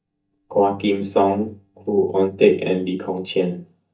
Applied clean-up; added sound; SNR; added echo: neural mask model DeepFilterNet 3.